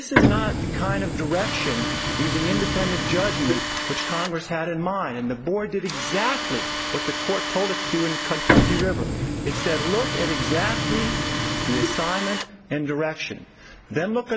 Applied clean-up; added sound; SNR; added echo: none; Tools + Printer; -2 dB; none.